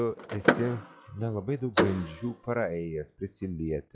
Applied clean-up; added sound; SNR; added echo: classical method log-MMSE.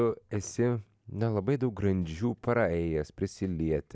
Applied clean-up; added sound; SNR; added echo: none; none; none; none.